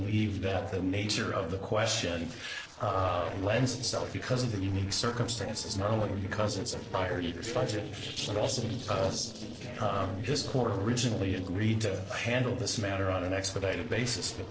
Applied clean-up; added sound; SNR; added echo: neural separator model SepFormer DNS4.